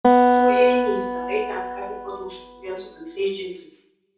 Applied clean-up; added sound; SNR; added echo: none; Acoustic guitar; -4 dB; reverberation time 0.6 s.